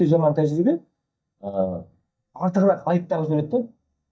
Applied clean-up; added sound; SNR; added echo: neural mask model DeepFilterNet 3.